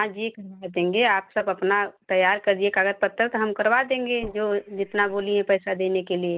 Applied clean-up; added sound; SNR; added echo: neural mask model DeepFilterNet 3.